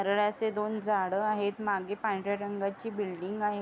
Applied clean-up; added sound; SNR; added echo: none; none; none; none.